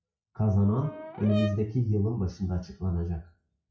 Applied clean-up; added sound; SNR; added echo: classical method WPE with log-MMSE.